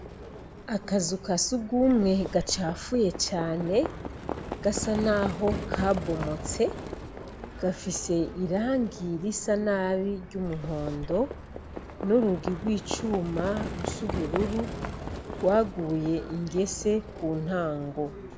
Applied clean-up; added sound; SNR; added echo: none; Livestock, farm animals, working animals; 8 dB; none.